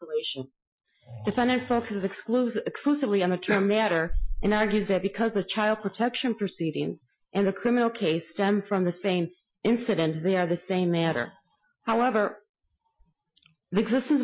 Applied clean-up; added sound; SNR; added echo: classical method Wiener filter.